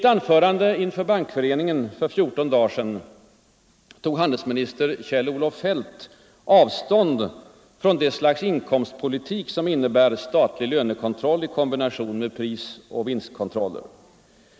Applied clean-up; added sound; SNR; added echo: none; none; none; none.